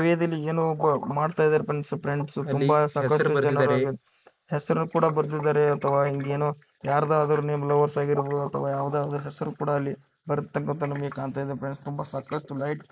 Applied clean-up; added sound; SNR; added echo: neural mask model Resemble Enhance denoiser.